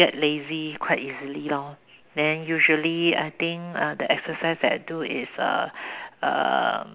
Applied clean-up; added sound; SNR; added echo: none; none; none; none.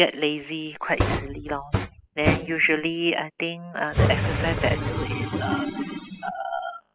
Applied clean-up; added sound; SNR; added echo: classical method spectral subtraction.